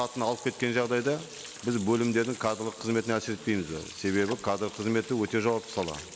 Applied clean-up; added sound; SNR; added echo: none; Sink (filling or washing) / Water tap, faucet; 16 dB; none.